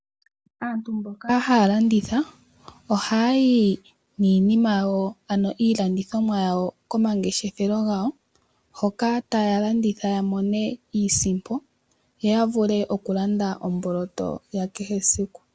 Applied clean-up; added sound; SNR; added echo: none; none; none; none.